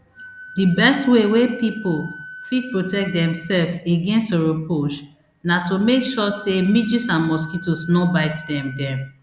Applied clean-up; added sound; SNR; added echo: none; Wind instrument, woodwind instrument; 18 dB; none.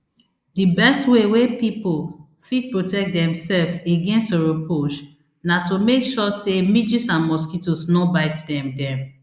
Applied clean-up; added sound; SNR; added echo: neural mask model Resemble Enhance denoiser.